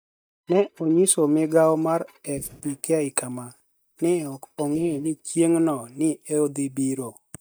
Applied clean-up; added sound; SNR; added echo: neural mask model DeepFilterNet 3.